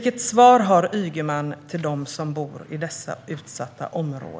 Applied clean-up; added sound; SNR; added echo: none; none; none; none.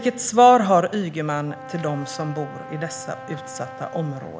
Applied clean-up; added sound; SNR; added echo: none; Brass instrument; 17 dB; none.